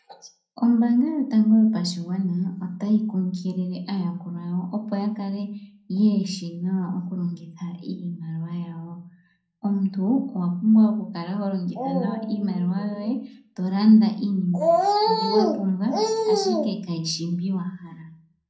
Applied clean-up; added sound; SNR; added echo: none; none; none; reverberation time 0.5 s.